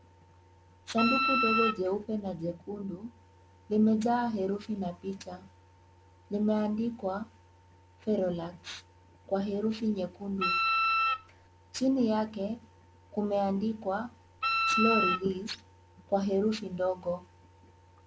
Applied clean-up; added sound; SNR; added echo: none; Wind instrument, woodwind instrument; -3 dB; none.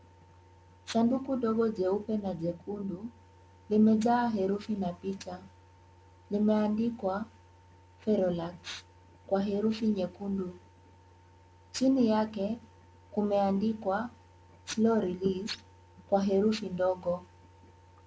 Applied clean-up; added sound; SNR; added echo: none; none; none; none.